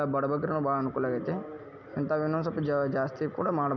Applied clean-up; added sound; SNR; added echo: none; none; none; none.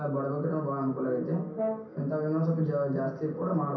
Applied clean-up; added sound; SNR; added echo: none; Brass instrument; 8 dB; reverberation time 0.6 s.